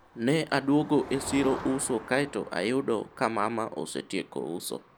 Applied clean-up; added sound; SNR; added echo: none; Motor vehicle (road); 16 dB; none.